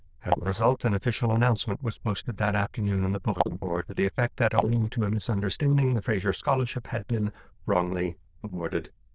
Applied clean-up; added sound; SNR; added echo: neural diffusion model UNIVERSE++.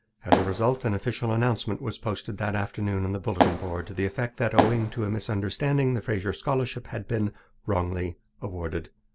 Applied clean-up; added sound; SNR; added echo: none; Fireworks; 0 dB; none.